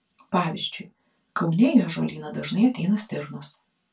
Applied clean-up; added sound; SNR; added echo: none; none; none; reverberation time 0.2 s.